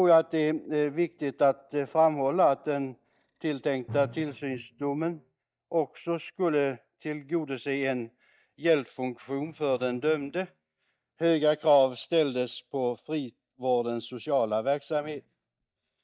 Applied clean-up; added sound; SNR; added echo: neural mask model DeepFilterNet 3.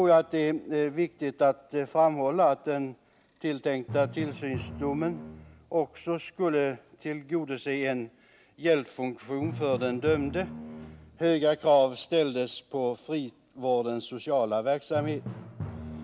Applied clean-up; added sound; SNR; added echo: none; Drum; 16 dB; none.